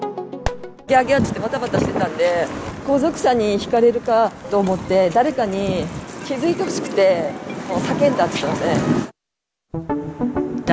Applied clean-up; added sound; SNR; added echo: none; Fireworks; 12 dB; none.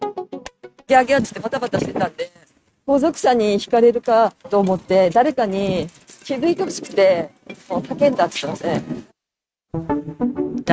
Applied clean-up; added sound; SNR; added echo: neural mask model RNNoise.